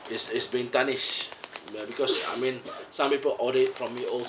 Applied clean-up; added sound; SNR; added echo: none; Bird; 17 dB; none.